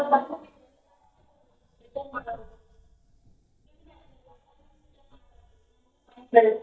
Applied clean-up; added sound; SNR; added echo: neural mask model DeepFilterNet 3.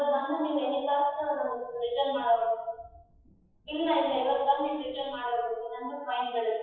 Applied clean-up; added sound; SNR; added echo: classical method WPE with log-MMSE.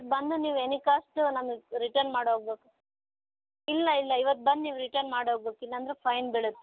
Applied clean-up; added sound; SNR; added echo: none; none; none; none.